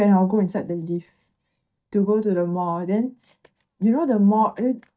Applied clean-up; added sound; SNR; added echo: neural mask model DeepFilterNet 3.